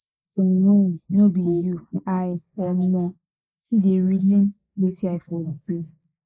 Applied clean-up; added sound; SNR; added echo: neural mask model Resemble Enhance denoiser.